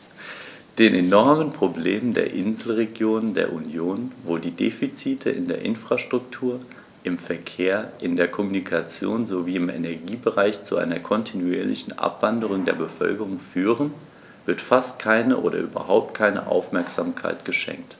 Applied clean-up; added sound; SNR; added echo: none; none; none; none.